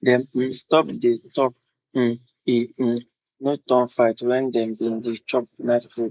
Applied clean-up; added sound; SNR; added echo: neural mask model Resemble Enhance denoiser.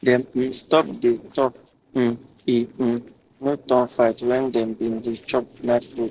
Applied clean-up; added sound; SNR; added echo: neural separator model SepFormer DNS4.